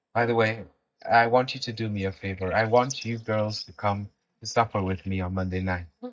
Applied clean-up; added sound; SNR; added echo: neural mask model DeepFilterNet 3.